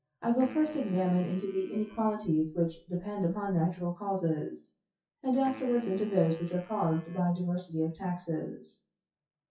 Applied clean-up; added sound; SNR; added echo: classical method WPE with log-MMSE.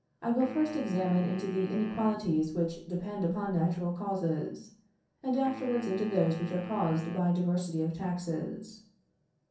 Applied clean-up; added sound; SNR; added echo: none; Wind instrument, woodwind instrument; 15 dB; reverberation time 0.6 s.